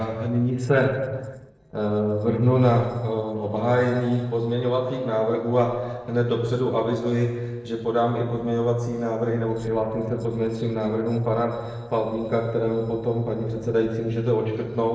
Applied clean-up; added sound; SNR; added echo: neural separator model SepFormer DNS4.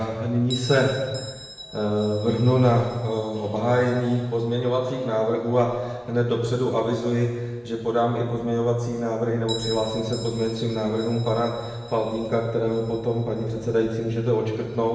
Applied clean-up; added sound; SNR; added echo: none; Bell; 19 dB; reverberation time 1.2 s.